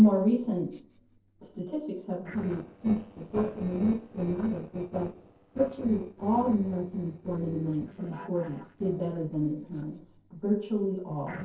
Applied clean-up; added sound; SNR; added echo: neural separator model SepFormer DNS4.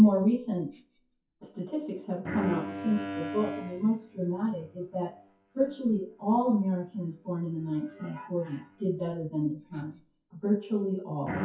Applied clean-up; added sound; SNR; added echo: classical method WPE with log-MMSE.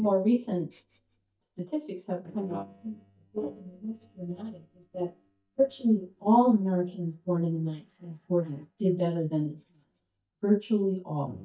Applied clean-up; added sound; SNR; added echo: neural mask model DeepFilterNet 3.